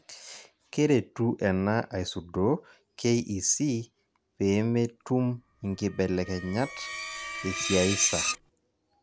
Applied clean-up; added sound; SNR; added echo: none; Screech; 7 dB; none.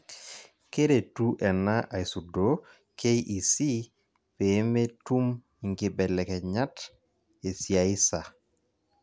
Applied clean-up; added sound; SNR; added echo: none; none; none; none.